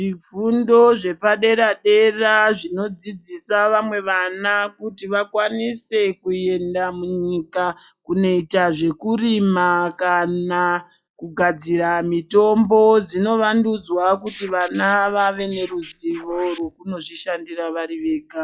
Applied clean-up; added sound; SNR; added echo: classical method log-MMSE.